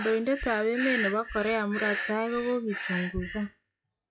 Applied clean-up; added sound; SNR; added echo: classical method log-MMSE.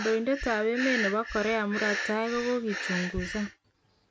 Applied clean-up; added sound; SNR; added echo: none; Breathing; 6 dB; none.